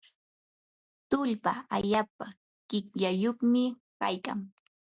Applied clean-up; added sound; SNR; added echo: none; none; none; none.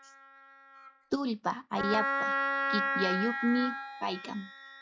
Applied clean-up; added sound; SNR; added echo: classical method log-MMSE.